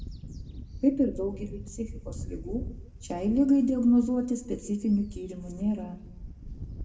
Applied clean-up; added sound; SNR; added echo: none; Wind / Bird; 12 dB; reverberation time 0.7 s.